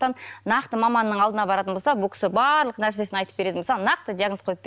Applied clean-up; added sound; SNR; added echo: none; none; none; none.